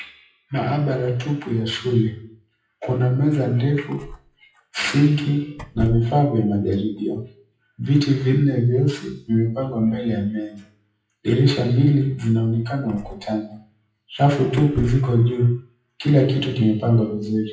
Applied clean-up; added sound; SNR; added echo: classical method WPE with log-MMSE.